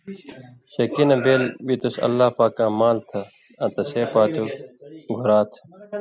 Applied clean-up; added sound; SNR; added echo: none; none; none; none.